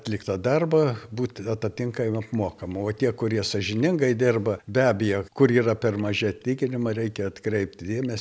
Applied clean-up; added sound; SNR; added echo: none; none; none; none.